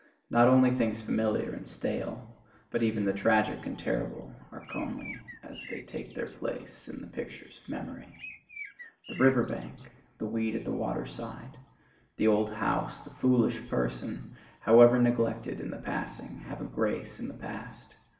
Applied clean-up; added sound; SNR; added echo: none; Bird; 16 dB; reverberation time 0.9 s.